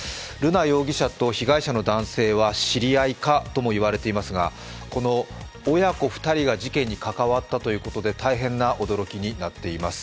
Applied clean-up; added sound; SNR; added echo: none; none; none; none.